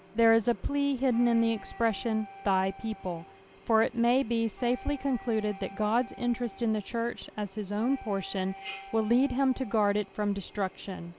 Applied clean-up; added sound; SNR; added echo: none; Drill + Wind instrument, woodwind instrument; 19 dB; none.